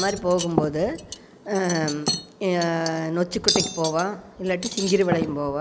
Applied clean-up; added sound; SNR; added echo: none; Cutlery, silverware; 5 dB; none.